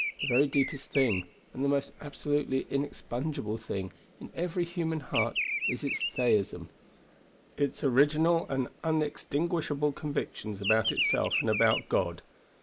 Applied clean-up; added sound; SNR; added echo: neural mask model Resemble Enhance denoiser.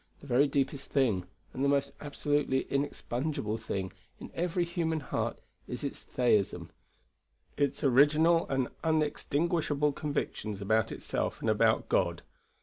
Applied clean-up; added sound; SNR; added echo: none; none; none; none.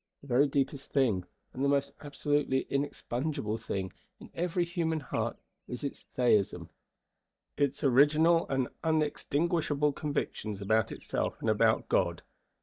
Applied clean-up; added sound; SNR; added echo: neural mask model DeepFilterNet 3.